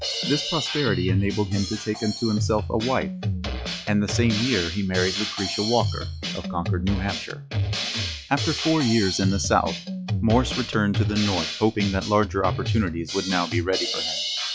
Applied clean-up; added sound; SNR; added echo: classical method log-MMSE.